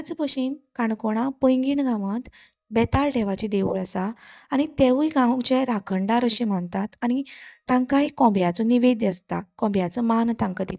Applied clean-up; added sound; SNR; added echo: neural mask model DeepFilterNet 3.